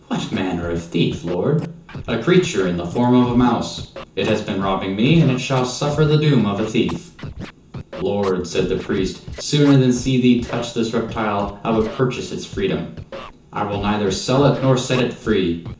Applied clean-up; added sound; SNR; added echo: none; Scratching (performance technique); 15 dB; reverberation time 0.6 s.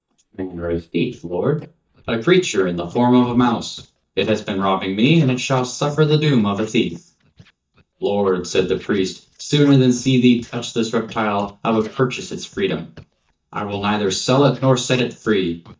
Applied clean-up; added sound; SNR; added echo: neural mask model DeepFilterNet 3.